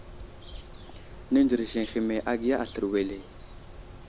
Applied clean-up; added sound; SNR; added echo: none; Mechanisms; 14 dB; none.